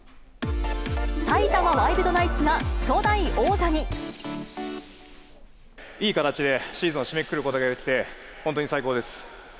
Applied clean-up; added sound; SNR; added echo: none; none; none; none.